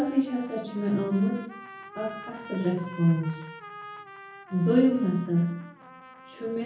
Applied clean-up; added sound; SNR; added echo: none; Trumpet; 17 dB; reverberation time 0.7 s.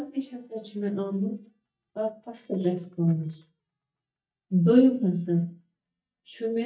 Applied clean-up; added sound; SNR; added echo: neural mask model DeepFilterNet 3.